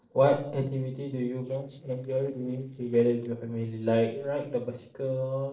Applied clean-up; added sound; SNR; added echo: neural separator model SepFormer DNS4.